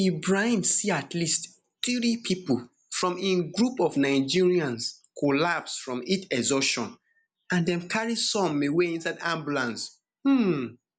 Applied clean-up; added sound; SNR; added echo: none; none; none; none.